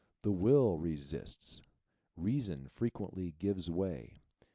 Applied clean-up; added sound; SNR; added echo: none; none; none; none.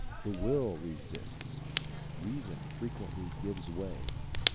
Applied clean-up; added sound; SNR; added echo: none; Fire / Rain; -1 dB; none.